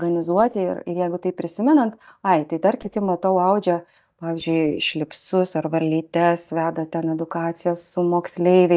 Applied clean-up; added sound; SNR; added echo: neural mask model DeepFilterNet 3.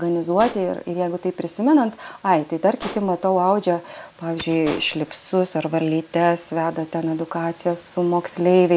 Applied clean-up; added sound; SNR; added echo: none; Explosion; 19 dB; none.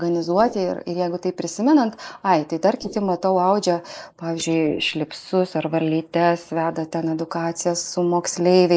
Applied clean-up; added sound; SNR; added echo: neural mask model Resemble Enhance denoiser.